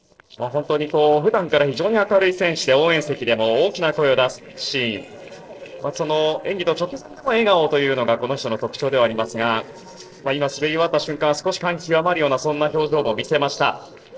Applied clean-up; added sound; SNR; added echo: neural separator model SepFormer DNS4.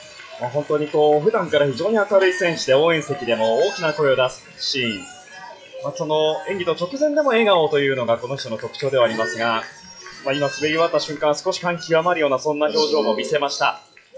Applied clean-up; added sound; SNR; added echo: classical method WPE with log-MMSE.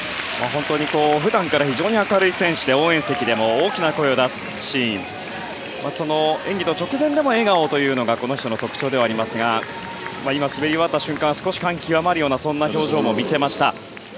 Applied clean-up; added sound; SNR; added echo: none; none; none; none.